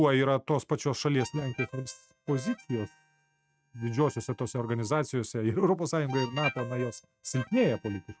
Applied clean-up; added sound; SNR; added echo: neural mask model RNNoise.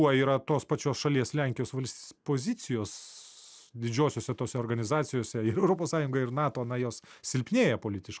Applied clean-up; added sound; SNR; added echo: none; none; none; none.